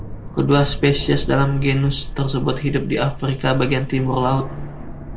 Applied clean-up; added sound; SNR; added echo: none; Aircraft; 8 dB; none.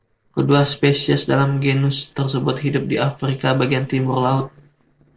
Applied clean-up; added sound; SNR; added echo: neural separator model SepFormer DNS4.